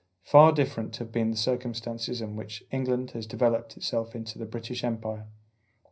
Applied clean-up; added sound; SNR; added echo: none; none; none; reverberation time 0.4 s.